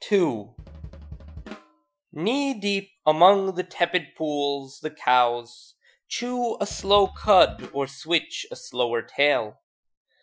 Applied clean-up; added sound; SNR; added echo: classical method Wiener filter.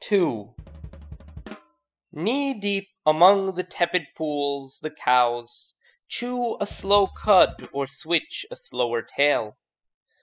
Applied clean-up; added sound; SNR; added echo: classical method spectral subtraction.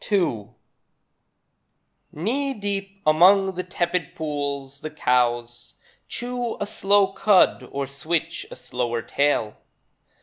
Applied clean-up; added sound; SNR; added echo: none; none; none; none.